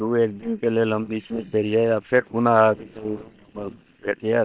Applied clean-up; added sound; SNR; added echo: neural separator model SepFormer WHAM!.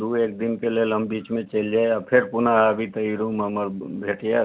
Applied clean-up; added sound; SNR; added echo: none; none; none; none.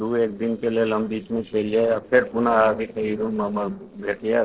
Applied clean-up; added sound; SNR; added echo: neural separator model SepFormer DNS4.